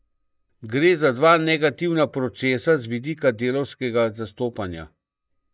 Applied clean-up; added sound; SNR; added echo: neural mask model DeepFilterNet 3.